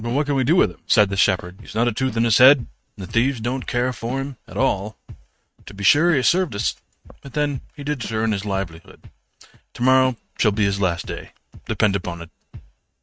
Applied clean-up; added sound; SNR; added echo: neural mask model RNNoise.